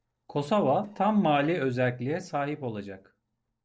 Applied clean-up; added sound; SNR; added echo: neural separator model SepFormer DNS4.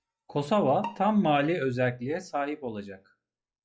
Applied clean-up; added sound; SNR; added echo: classical method log-MMSE.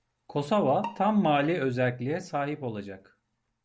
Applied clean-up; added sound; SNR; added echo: none; Bowed string instrument; 18 dB; none.